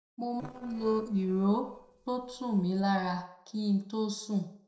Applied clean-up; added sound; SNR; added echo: neural separator model SepFormer DNS4.